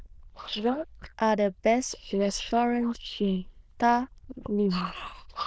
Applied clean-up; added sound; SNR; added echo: neural diffusion model UNIVERSE++.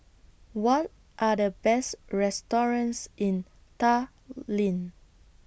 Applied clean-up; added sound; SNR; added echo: none; none; none; none.